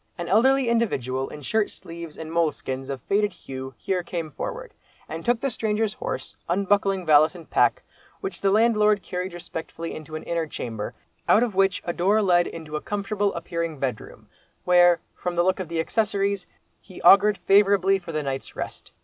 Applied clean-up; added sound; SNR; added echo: none; none; none; none.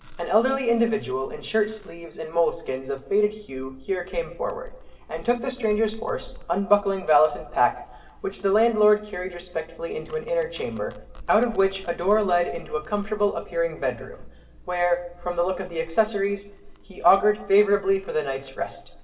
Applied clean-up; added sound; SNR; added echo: none; Domestic sounds, home sounds; 18 dB; reverberation time 0.7 s.